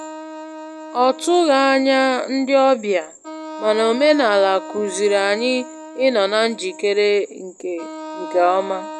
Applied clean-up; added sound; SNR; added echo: none; Wind instrument, woodwind instrument; 15 dB; none.